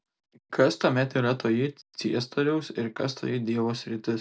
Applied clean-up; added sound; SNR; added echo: none; none; none; none.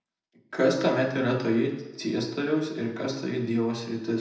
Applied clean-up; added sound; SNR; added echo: none; none; none; reverberation time 0.8 s.